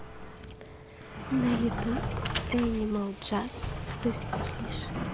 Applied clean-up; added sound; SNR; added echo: none; Sliding door; 2 dB; none.